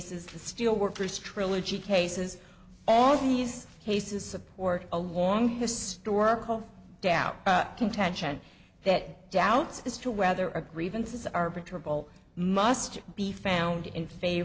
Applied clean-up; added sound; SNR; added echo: none; none; none; none.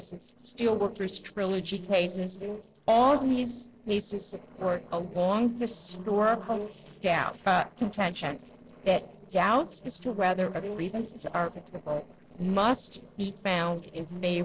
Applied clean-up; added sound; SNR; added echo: neural separator model SepFormer DNS4.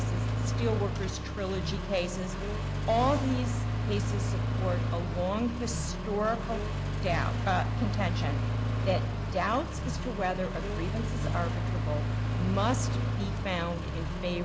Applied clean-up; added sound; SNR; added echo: none; Accelerating, revving, vroom; -3 dB; none.